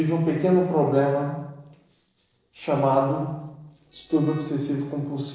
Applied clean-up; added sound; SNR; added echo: neural separator model SepFormer DNS4.